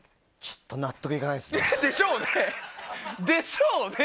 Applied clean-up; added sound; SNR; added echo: none; none; none; none.